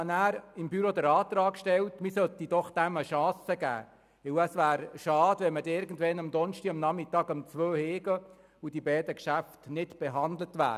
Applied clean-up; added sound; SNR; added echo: none; none; none; none.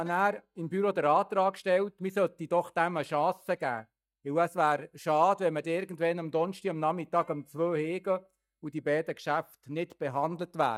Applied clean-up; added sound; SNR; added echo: neural mask model DeepFilterNet 3.